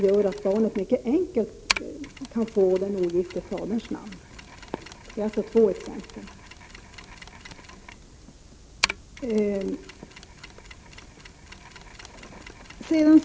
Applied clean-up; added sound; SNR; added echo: none; Mechanisms; 12 dB; none.